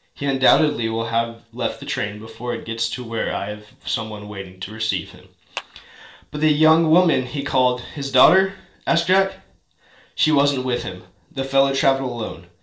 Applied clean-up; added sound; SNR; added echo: neural separator model SepFormer DNS4.